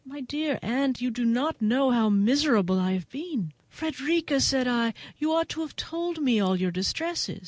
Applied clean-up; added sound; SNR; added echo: none; none; none; none.